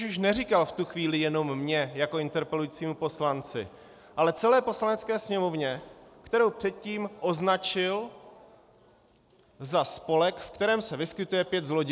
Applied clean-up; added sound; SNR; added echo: none; none; none; none.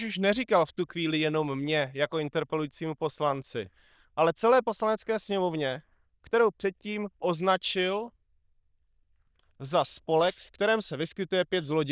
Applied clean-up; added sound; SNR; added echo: neural diffusion model UNIVERSE++.